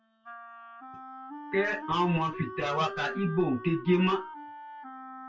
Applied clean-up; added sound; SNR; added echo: classical method WPE with log-MMSE.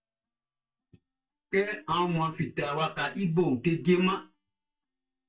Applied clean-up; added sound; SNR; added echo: neural mask model DeepFilterNet 3.